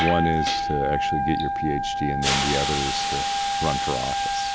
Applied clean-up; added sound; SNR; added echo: none; Hiss + Wind instrument, woodwind instrument; -3 dB; none.